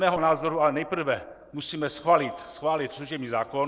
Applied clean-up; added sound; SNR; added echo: neural separator model SepFormer DNS4.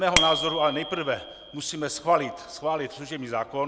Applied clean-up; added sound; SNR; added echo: none; Bicycle bell; 6 dB; none.